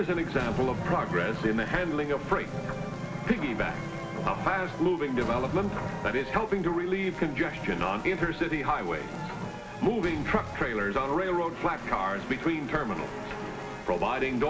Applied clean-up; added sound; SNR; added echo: none; Slam; 18 dB; reverberation time 0.6 s.